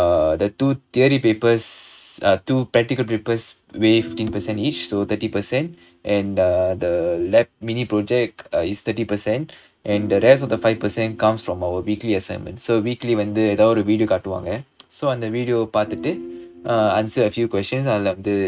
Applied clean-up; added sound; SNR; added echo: neural mask model RNNoise.